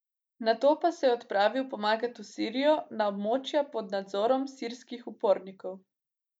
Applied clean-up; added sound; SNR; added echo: none; none; none; none.